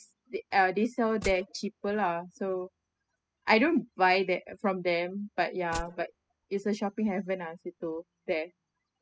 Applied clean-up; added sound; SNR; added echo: classical method spectral subtraction.